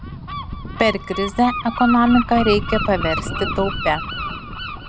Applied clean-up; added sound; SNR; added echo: none; Gull, seagull; 6 dB; none.